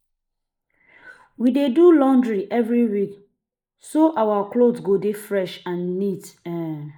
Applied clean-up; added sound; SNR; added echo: neural mask model Resemble Enhance denoiser.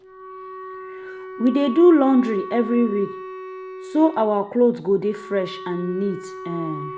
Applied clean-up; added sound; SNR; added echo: none; Wind instrument, woodwind instrument; 13 dB; none.